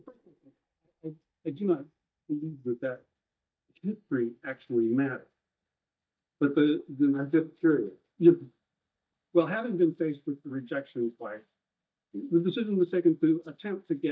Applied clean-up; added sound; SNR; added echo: neural mask model DeepFilterNet 3.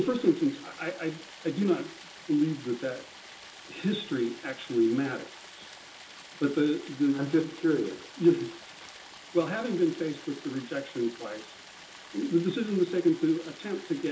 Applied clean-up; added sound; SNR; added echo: none; Stream; 18 dB; reverberation time 0.2 s.